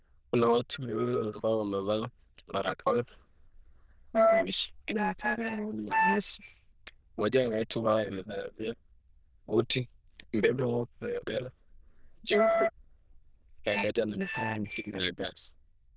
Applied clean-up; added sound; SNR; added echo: neural diffusion model UNIVERSE++.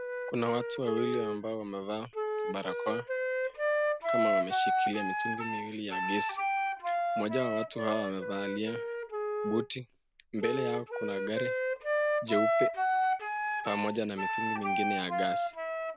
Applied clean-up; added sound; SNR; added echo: none; Wind instrument, woodwind instrument; -3 dB; none.